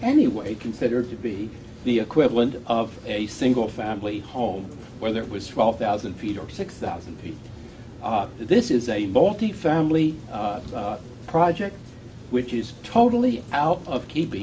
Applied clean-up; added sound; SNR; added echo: none; none; none; none.